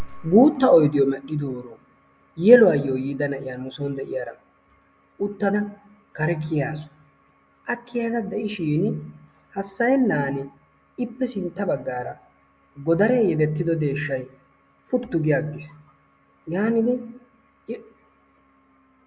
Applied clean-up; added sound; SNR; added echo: none; none; none; none.